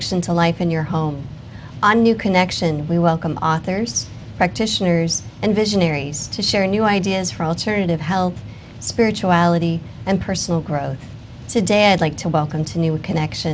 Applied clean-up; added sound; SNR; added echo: none; none; none; none.